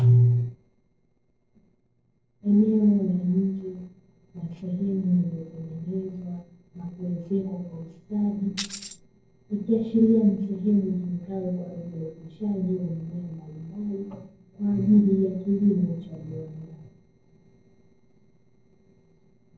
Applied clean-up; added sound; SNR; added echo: neural separator model SepFormer DNS4.